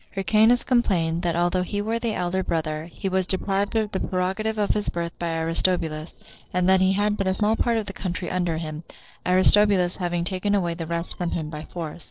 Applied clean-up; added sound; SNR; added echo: neural separator model SepFormer DNS4.